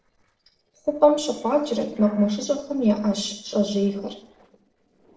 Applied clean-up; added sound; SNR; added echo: neural separator model SepFormer DNS4.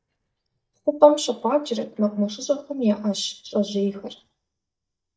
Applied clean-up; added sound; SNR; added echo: neural mask model DeepFilterNet 3.